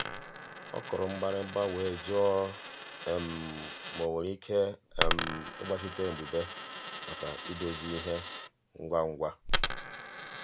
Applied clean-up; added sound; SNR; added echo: none; Coin (dropping); 2 dB; none.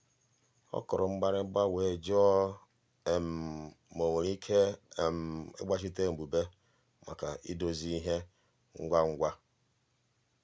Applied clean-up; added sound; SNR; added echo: none; none; none; none.